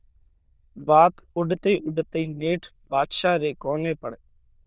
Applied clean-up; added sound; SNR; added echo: neural diffusion model UNIVERSE++.